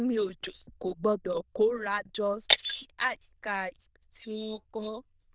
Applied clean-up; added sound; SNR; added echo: neural diffusion model UNIVERSE++.